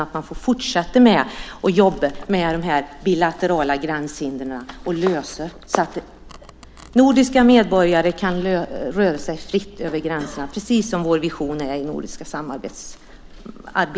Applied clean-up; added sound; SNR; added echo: none; Domestic sounds, home sounds; 18 dB; none.